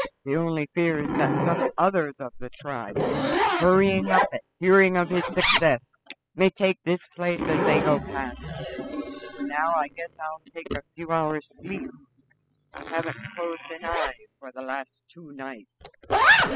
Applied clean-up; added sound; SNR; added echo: classical method spectral subtraction.